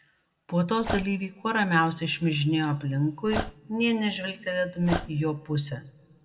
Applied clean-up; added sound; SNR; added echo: none; Dog; 9 dB; reverberation time 1.9 s.